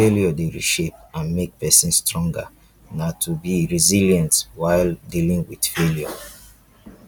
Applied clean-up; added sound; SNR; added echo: none; none; none; none.